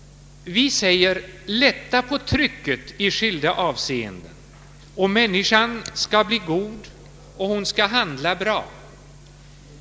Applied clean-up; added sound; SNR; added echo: none; none; none; none.